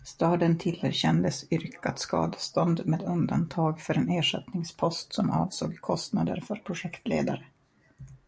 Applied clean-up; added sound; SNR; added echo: none; none; none; none.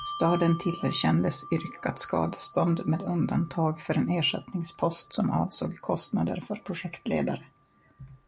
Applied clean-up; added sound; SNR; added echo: none; Bell; 16 dB; none.